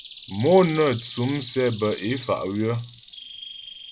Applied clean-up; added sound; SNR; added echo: none; Bird vocalization, bird call, bird song; 14 dB; none.